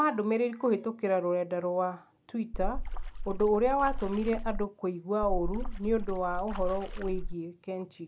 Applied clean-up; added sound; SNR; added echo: none; Splash, splatter; 3 dB; none.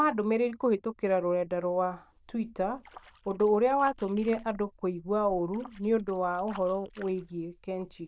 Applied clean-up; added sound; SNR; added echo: neural diffusion model UNIVERSE++.